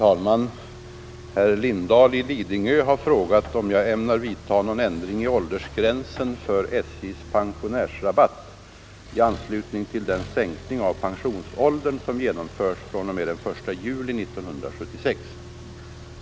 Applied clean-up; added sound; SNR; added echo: none; Accelerating, revving, vroom; 16 dB; none.